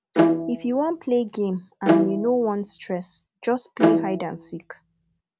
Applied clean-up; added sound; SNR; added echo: none; Bowed string instrument; -2 dB; none.